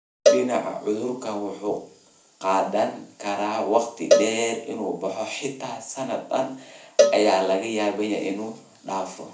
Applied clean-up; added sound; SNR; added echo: none; Cowbell; 0 dB; reverberation time 0.4 s.